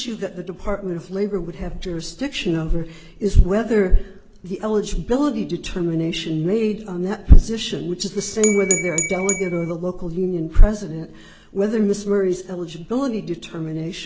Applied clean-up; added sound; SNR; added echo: none; Glass / Bell; 5 dB; none.